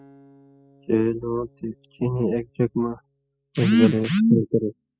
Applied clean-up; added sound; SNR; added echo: classical method spectral subtraction.